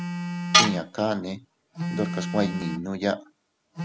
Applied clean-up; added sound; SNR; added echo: none; Telephone + Tools; -2 dB; none.